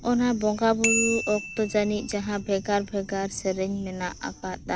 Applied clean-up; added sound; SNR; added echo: none; Bicycle bell; 8 dB; none.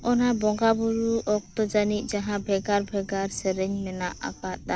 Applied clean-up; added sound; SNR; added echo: none; none; none; none.